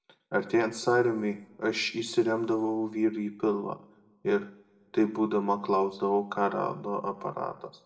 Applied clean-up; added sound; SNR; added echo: none; none; none; reverberation time 0.6 s.